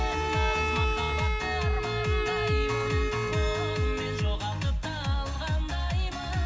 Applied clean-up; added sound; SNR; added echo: none; Bowed string instrument; 4 dB; reverberation time 1.8 s.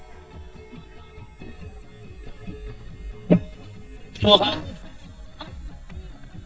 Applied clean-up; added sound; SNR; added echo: neural mask model DeepFilterNet 3.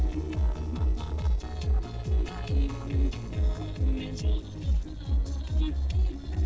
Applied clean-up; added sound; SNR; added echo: neural separator model SepFormer DNS4.